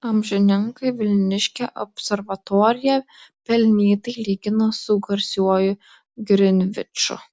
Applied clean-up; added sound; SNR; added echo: none; none; none; none.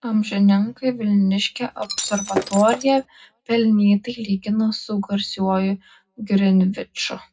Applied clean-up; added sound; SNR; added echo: none; Shatter; 7 dB; reverberation time 0.3 s.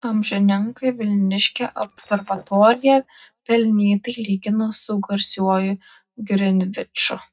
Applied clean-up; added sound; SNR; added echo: neural mask model DeepFilterNet 3.